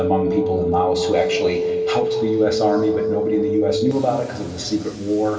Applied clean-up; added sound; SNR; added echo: none; Telephone; 1 dB; reverberation time 2.7 s.